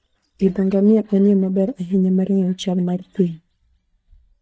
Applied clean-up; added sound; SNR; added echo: neural mask model DeepFilterNet 3.